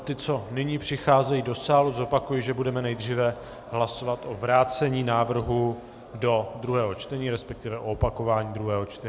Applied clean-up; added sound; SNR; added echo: none; none; none; none.